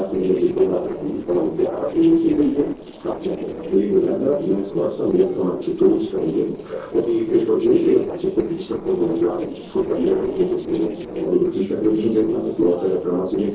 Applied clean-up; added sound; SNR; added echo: neural separator model SepFormer DNS4.